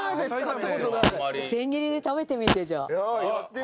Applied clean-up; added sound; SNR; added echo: none; Fart; 3 dB; none.